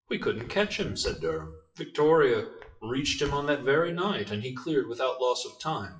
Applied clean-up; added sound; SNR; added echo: classical method WPE with log-MMSE.